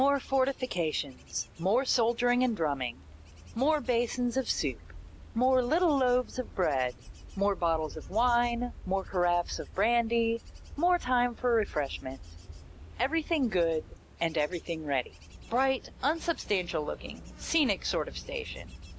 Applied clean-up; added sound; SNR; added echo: none; Wind / Bird / Insect; 16 dB; none.